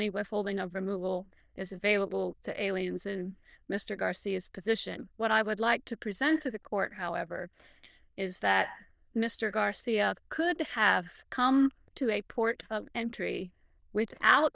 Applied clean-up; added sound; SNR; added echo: neural diffusion model UNIVERSE++.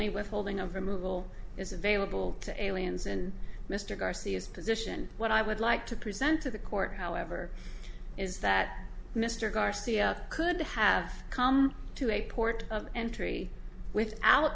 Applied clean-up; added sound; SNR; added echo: none; none; none; none.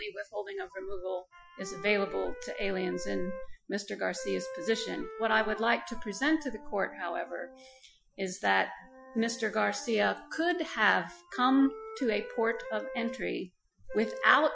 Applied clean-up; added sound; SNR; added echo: classical method Wiener filter.